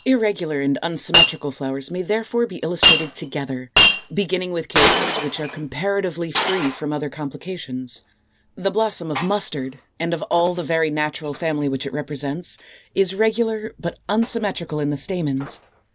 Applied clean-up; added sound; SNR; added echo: none; Shatter; 2 dB; none.